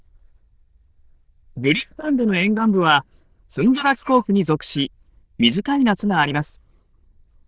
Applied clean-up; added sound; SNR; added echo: neural diffusion model UNIVERSE++.